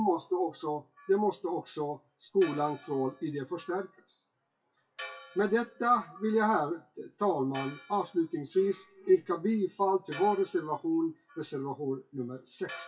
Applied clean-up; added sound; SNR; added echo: classical method WPE with log-MMSE.